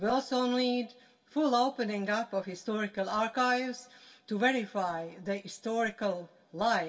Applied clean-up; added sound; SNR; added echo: none; none; none; reverberation time 0.2 s.